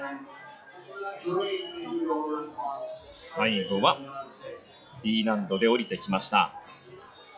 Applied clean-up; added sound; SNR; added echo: classical method log-MMSE.